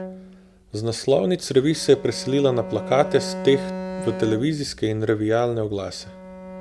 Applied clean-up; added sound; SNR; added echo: none; Bowed string instrument; 12 dB; none.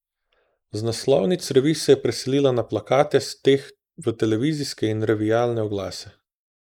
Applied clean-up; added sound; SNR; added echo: neural mask model Resemble Enhance denoiser.